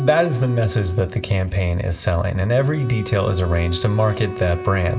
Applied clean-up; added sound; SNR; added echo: none; Wind instrument, woodwind instrument; 14 dB; reverberation time 1.8 s.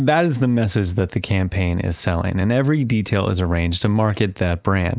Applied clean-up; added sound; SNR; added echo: none; none; none; none.